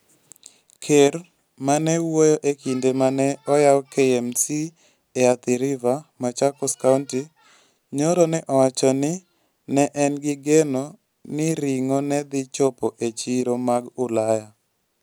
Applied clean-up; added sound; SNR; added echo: none; none; none; none.